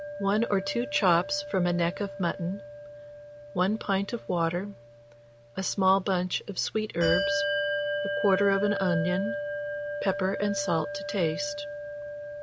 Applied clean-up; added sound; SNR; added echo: none; Bell; 5 dB; none.